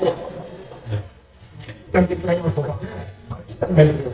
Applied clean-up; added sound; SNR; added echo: neural mask model DeepFilterNet 3.